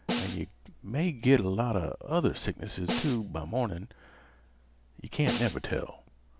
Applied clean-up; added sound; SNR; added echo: none; Snare drum; 6 dB; none.